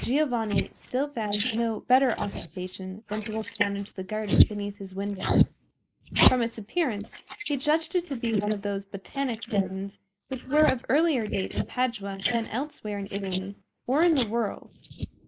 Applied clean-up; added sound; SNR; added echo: neural mask model Resemble Enhance denoiser.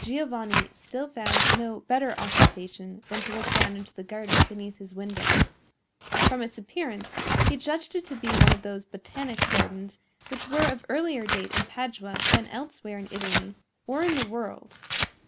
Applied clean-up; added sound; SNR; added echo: none; Tearing; -4 dB; none.